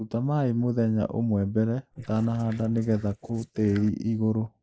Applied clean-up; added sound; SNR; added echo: neural mask model Resemble Enhance denoiser.